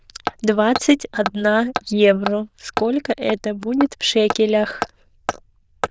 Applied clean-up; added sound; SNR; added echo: neural diffusion model UNIVERSE++.